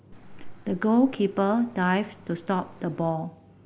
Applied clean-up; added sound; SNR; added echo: none; Cricket; 18 dB; none.